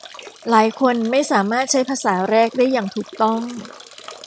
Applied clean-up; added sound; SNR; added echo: none; Drip / Trickle, dribble / Bathtub (filling or washing); 20 dB; none.